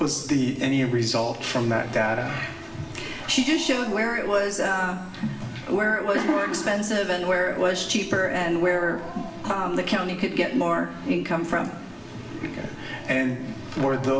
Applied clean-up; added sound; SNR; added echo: none; Growling; 17 dB; reverberation time 1.0 s.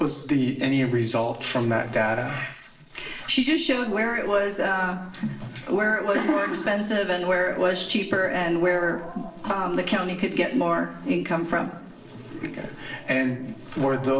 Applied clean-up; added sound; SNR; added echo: neural separator model SepFormer DNS4.